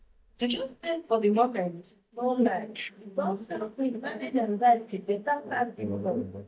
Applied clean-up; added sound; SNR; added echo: neural mask model DeepFilterNet 3.